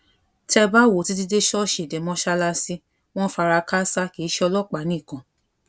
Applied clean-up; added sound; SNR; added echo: none; none; none; none.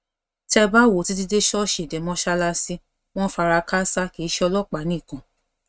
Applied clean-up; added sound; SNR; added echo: neural mask model RNNoise.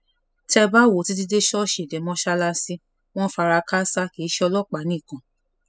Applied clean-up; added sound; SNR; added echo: classical method spectral subtraction.